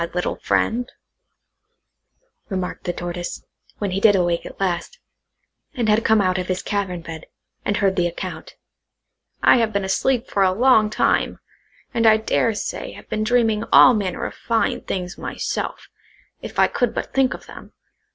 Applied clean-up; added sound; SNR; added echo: none; none; none; none.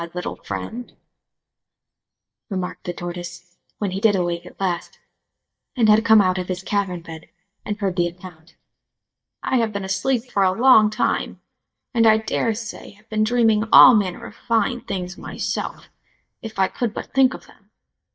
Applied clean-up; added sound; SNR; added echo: neural mask model DeepFilterNet 3.